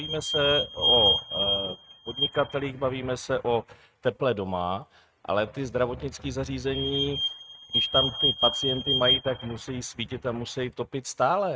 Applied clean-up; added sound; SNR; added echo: neural mask model RNNoise.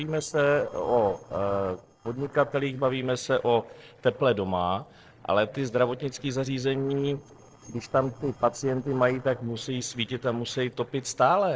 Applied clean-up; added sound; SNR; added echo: neural separator model SepFormer DNS4.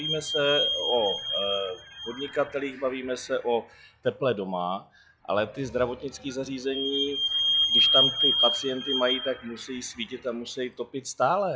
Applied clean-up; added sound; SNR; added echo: classical method log-MMSE.